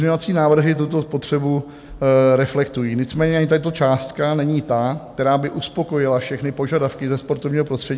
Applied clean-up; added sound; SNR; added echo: none; none; none; none.